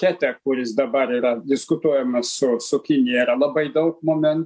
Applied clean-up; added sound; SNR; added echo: none; none; none; none.